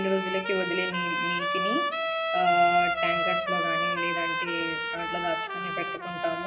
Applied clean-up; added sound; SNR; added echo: none; Trumpet; -1 dB; reverberation time 2.4 s.